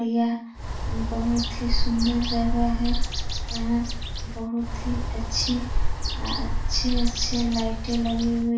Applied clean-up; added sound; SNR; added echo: none; Bird; -2 dB; reverberation time 0.3 s.